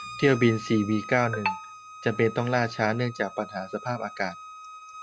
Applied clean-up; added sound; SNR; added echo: none; Bowed string instrument; 15 dB; none.